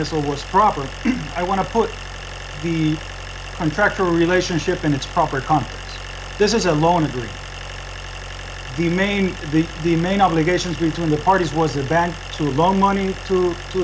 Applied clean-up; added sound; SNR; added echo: none; Idling; 11 dB; none.